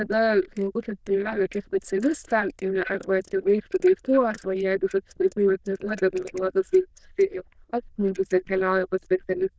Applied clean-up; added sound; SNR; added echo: neural diffusion model UNIVERSE++.